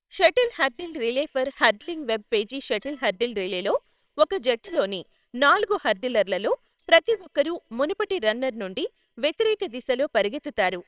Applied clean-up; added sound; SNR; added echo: neural separator model SepFormer WHAMR!.